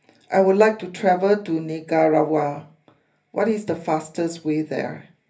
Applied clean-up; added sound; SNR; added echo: none; none; none; reverberation time 0.3 s.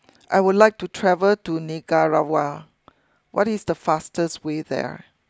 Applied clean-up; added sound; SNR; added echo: none; none; none; none.